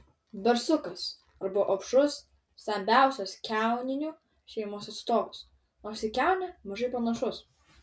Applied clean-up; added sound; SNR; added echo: none; none; none; none.